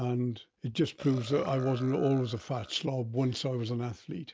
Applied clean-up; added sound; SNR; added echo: neural mask model RNNoise.